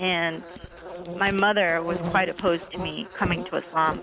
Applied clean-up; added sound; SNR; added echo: none; Insect; 9 dB; none.